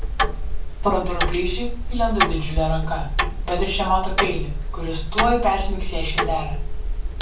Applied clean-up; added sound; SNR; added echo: none; Tick-tock; -3 dB; reverberation time 0.3 s.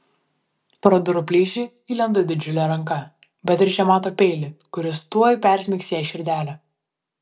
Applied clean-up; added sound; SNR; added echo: none; none; none; none.